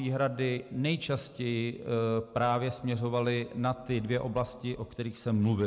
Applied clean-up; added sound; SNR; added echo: none; none; none; none.